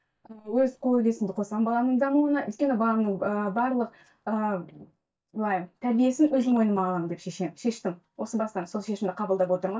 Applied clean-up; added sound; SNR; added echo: neural mask model DeepFilterNet 3.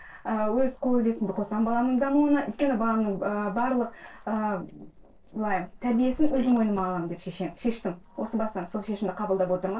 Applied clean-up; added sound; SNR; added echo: neural separator model SepFormer DNS4.